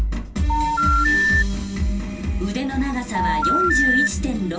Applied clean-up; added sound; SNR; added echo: none; Telephone; -3 dB; reverberation time 0.2 s.